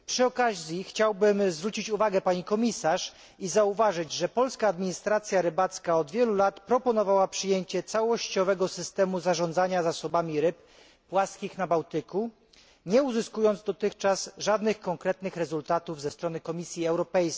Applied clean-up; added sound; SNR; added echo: none; none; none; none.